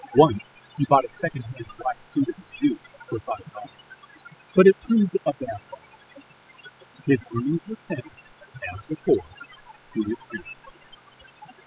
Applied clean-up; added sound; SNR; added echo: classical method spectral subtraction.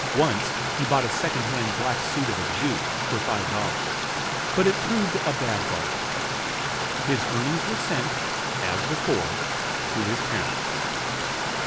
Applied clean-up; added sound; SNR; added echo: none; Stream; -2 dB; none.